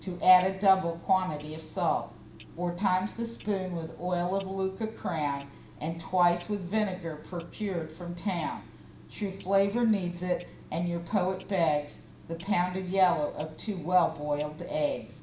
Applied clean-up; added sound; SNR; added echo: none; Clock; 19 dB; reverberation time 0.5 s.